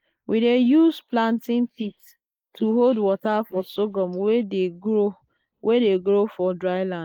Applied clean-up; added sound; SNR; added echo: neural mask model Resemble Enhance denoiser.